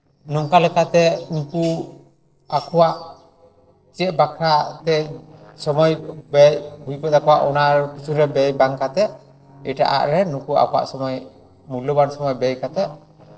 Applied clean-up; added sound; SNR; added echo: neural separator model SepFormer DNS4.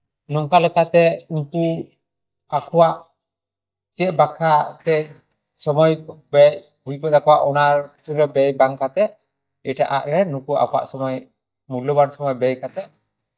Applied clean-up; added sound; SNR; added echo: neural mask model DeepFilterNet 3.